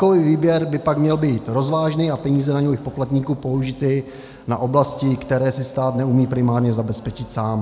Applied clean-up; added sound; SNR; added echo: none; none; none; none.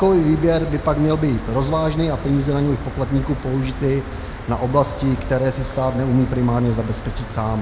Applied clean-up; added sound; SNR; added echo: none; Cricket; 10 dB; none.